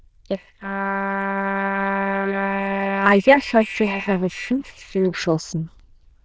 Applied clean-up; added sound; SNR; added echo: neural diffusion model UNIVERSE++.